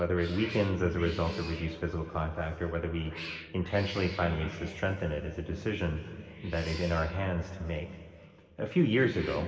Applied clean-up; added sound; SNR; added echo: none; Cat; 17 dB; reverberation time 2.4 s.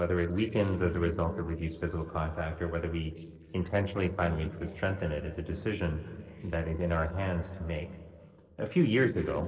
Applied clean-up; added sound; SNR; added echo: neural separator model SepFormer DNS4.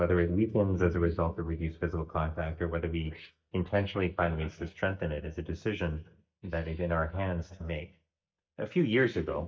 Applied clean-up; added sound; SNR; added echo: neural mask model DeepFilterNet 3.